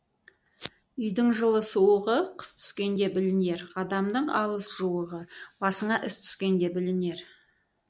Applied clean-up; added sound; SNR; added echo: none; none; none; none.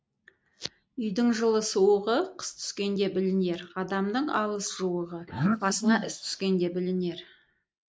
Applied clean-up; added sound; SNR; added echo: neural mask model Resemble Enhance denoiser.